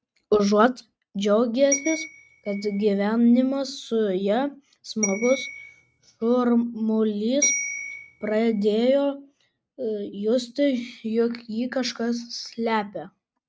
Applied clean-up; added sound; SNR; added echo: neural mask model RNNoise.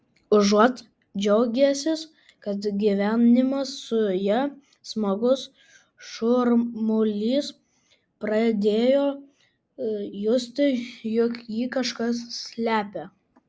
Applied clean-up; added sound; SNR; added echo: none; none; none; none.